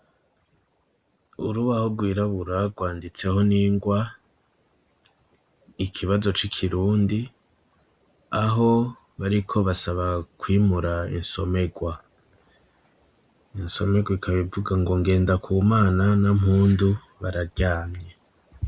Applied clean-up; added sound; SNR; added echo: none; none; none; none.